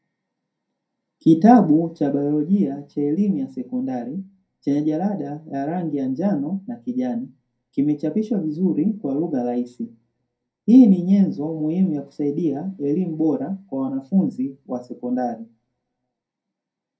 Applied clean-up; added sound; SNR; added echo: none; none; none; reverberation time 0.2 s.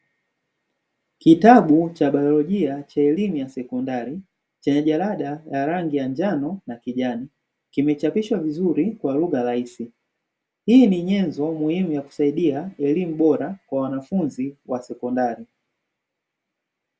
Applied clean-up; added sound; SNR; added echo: none; none; none; none.